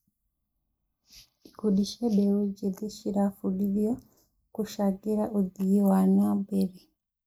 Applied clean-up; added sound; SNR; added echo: neural mask model Resemble Enhance denoiser.